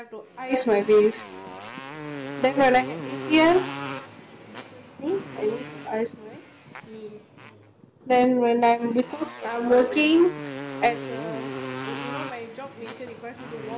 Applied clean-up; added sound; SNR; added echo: none; Motorcycle; 12 dB; none.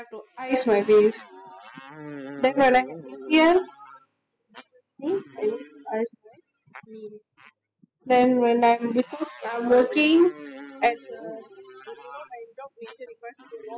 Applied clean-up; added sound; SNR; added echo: classical method spectral subtraction.